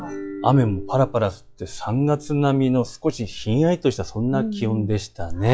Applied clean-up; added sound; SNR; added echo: classical method log-MMSE.